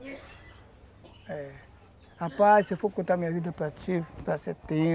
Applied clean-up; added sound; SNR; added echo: none; none; none; none.